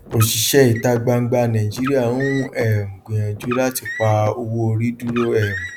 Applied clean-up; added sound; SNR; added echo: none; Car; 14 dB; none.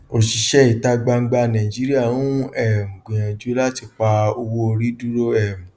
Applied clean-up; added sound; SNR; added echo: none; none; none; none.